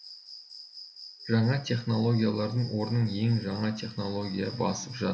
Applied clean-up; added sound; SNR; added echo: none; Cricket; 17 dB; none.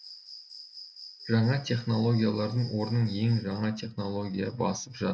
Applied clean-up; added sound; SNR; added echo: neural mask model RNNoise.